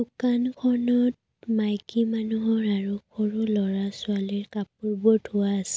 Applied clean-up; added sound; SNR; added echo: none; none; none; none.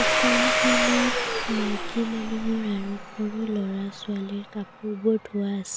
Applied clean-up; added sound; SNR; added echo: none; Domestic sounds, home sounds; 0 dB; none.